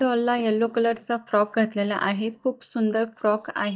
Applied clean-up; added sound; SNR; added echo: neural mask model DeepFilterNet 3.